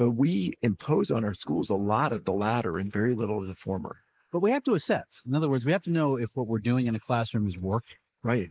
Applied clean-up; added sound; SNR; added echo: neural mask model Resemble Enhance denoiser.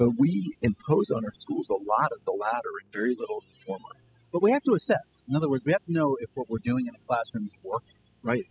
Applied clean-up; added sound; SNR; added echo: classical method spectral subtraction.